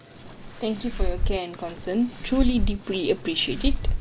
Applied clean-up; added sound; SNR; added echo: none; Fireworks; -1 dB; none.